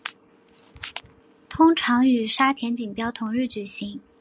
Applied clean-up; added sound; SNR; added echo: none; none; none; none.